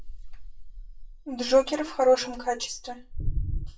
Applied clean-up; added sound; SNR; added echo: classical method WPE with log-MMSE.